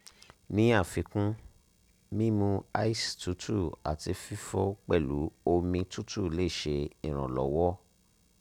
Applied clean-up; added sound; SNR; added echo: none; none; none; none.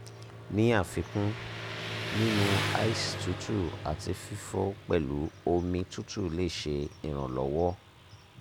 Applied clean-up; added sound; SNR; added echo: none; Motorcycle; 7 dB; none.